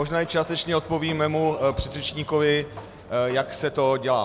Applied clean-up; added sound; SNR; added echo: none; Sliding door; 18 dB; none.